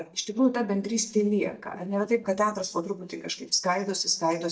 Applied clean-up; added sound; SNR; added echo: neural mask model DeepFilterNet 3.